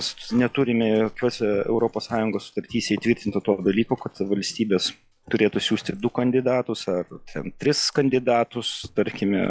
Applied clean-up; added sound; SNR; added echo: classical method log-MMSE.